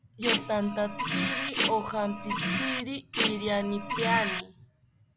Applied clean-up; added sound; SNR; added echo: none; Printer; -1 dB; none.